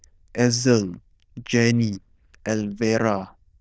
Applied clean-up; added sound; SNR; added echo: neural diffusion model UNIVERSE++.